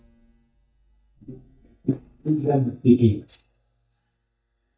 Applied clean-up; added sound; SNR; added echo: neural mask model DeepFilterNet 3.